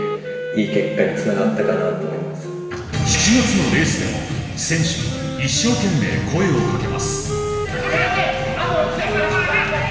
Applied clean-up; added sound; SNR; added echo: none; Wind instrument, woodwind instrument; 8 dB; reverberation time 1.6 s.